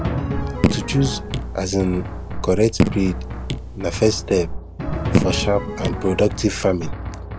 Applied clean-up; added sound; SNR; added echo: none; Raindrop / Drip + Drum; 1 dB; none.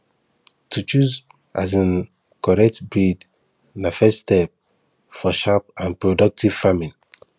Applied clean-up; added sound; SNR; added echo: none; none; none; none.